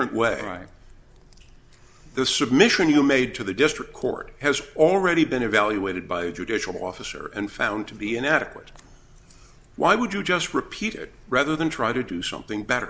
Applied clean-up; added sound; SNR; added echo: none; none; none; none.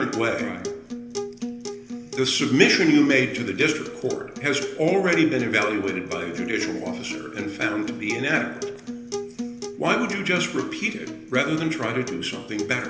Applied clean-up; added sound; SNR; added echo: none; Acoustic guitar; 9 dB; reverberation time 0.8 s.